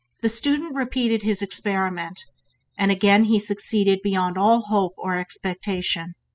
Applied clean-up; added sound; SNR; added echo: classical method spectral subtraction.